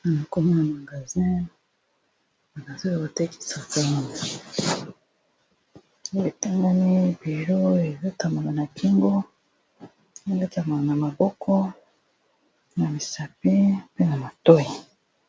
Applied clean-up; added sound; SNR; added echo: none; none; none; none.